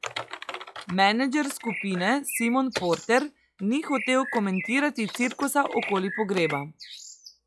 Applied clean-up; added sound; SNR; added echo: classical method log-MMSE.